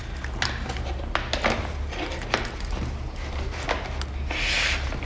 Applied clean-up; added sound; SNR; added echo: none; Crushing; 17 dB; none.